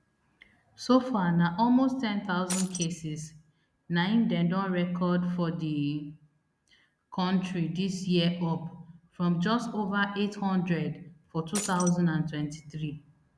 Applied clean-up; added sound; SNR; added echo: none; Shatter; 5 dB; none.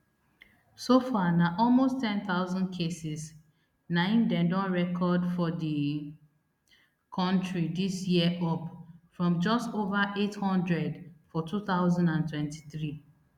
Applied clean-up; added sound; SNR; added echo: none; none; none; none.